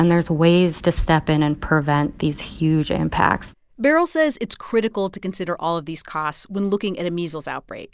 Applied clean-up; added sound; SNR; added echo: none; none; none; none.